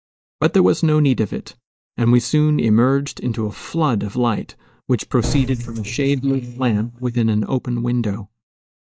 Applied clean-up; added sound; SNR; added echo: neural mask model DeepFilterNet 3.